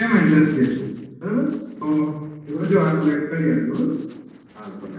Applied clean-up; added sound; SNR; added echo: neural separator model SepFormer DNS4.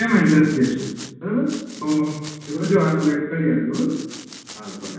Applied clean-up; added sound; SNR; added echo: none; Domestic sounds, home sounds; 19 dB; reverberation time 1.2 s.